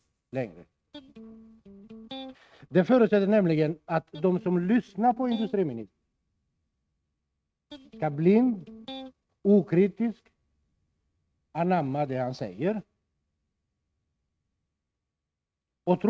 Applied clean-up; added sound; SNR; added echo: neural mask model RNNoise.